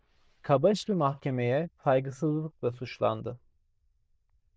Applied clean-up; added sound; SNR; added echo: neural diffusion model UNIVERSE++.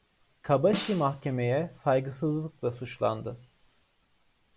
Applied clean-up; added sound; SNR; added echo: none; Snare drum; 10 dB; none.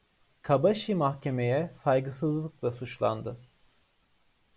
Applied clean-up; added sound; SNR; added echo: none; none; none; none.